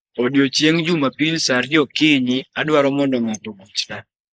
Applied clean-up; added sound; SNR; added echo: neural mask model Resemble Enhance denoiser.